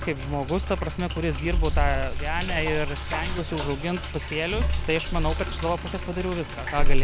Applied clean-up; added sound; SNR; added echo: none; Sink (filling or washing); -4 dB; none.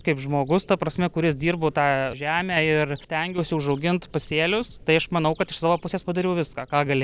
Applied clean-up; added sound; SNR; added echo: none; none; none; none.